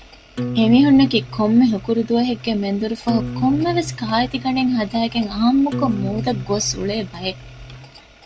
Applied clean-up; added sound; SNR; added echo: none; Acoustic guitar; 11 dB; none.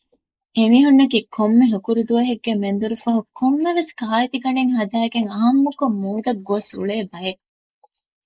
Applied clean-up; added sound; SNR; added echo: neural mask model Resemble Enhance denoiser.